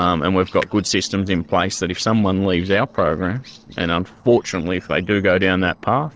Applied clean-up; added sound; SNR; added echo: neural separator model SepFormer DNS4.